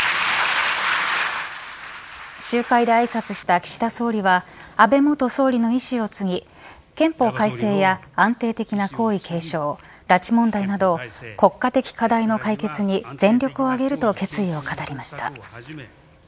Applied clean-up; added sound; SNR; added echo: none; none; none; none.